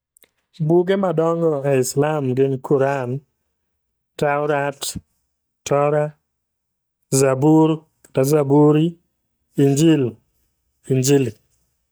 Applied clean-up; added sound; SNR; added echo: neural mask model DeepFilterNet 3.